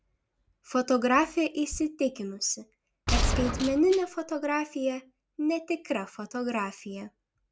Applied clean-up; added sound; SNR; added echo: none; Gunshot, gunfire; 0 dB; none.